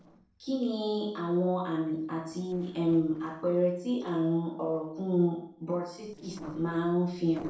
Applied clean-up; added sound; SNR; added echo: neural separator model SepFormer DNS4.